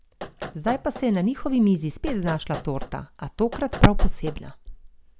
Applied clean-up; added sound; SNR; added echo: none; Knock; 15 dB; none.